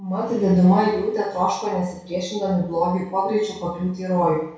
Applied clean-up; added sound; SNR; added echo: none; none; none; reverberation time 0.6 s.